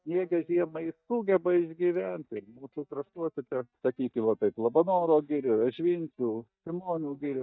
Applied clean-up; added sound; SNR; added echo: neural mask model DeepFilterNet 3.